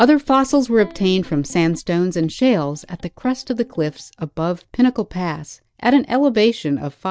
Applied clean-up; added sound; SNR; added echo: neural mask model DeepFilterNet 3.